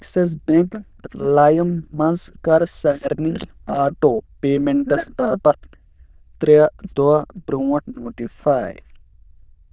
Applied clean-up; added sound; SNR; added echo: neural diffusion model UNIVERSE++.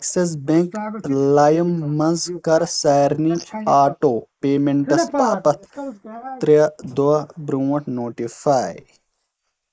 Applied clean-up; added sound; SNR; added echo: neural mask model Resemble Enhance denoiser.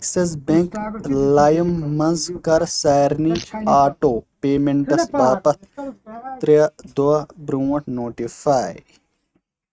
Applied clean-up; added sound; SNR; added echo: neural mask model RNNoise.